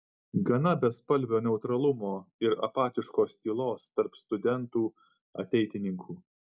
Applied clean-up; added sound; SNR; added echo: none; none; none; none.